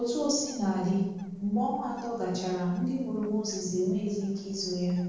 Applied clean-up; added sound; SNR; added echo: neural separator model SepFormer DNS4.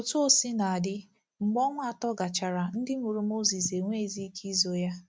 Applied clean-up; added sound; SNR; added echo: none; none; none; none.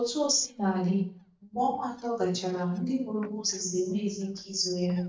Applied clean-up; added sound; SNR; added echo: neural mask model DeepFilterNet 3.